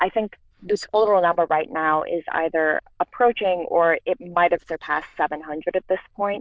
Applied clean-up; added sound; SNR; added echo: neural diffusion model UNIVERSE++.